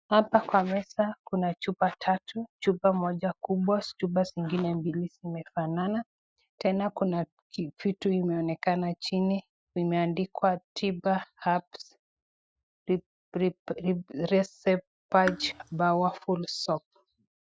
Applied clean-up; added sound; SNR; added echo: classical method Wiener filter.